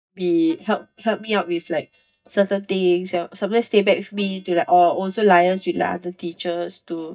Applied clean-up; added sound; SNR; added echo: neural mask model DeepFilterNet 3.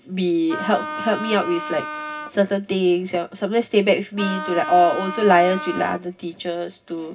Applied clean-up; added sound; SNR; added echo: none; Wind instrument, woodwind instrument; 9 dB; reverberation time 0.4 s.